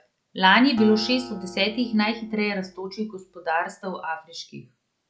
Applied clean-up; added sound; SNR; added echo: none; Acoustic guitar; 16 dB; none.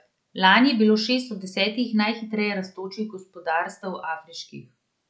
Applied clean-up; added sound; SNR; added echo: none; none; none; none.